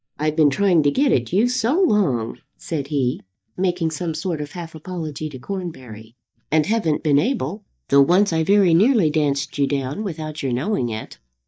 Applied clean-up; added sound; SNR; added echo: neural mask model DeepFilterNet 3.